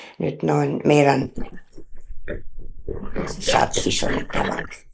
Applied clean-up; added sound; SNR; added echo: neural mask model Resemble Enhance denoiser.